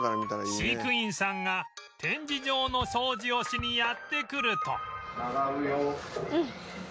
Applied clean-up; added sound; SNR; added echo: none; none; none; none.